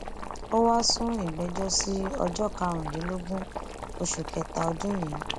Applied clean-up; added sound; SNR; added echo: none; Boiling; 6 dB; none.